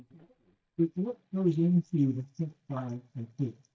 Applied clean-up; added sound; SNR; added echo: neural mask model DeepFilterNet 3.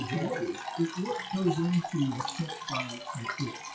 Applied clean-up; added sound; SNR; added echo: classical method WPE with log-MMSE.